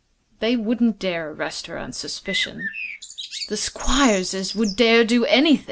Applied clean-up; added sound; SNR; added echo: none; Bird; 10 dB; none.